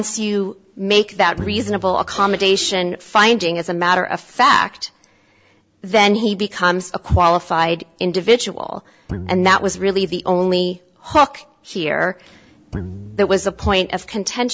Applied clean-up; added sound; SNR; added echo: none; Guitar; 14 dB; none.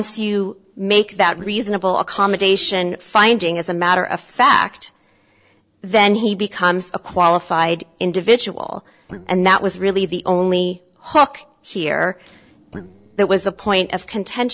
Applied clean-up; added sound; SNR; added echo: neural separator model SepFormer DNS4.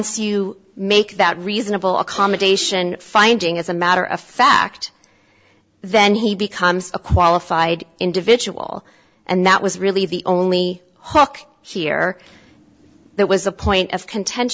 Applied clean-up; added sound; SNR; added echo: none; none; none; none.